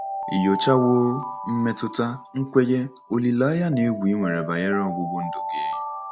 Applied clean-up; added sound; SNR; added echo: none; Alarm; 9 dB; none.